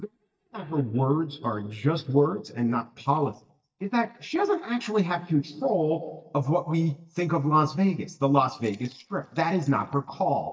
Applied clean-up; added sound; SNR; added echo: neural mask model DeepFilterNet 3.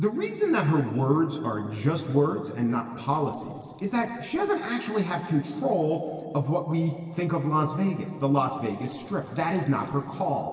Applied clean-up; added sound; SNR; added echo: neural separator model SepFormer DNS4.